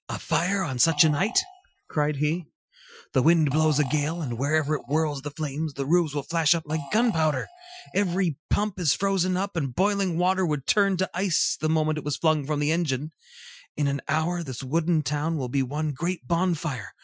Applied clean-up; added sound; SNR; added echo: classical method Wiener filter.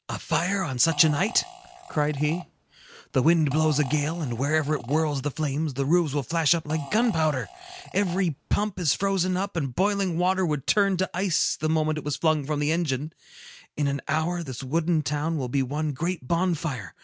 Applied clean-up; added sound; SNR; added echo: none; Fart; 17 dB; none.